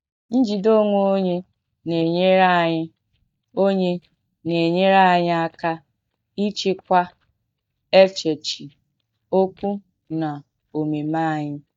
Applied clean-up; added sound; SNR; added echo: neural mask model DeepFilterNet 3.